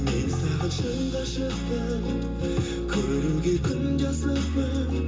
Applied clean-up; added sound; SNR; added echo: none; none; none; reverberation time 0.2 s.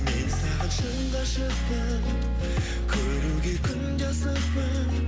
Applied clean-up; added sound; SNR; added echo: none; none; none; none.